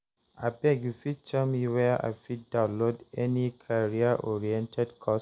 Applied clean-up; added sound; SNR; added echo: none; none; none; none.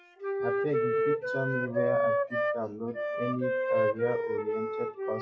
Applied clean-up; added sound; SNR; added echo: classical method WPE with log-MMSE.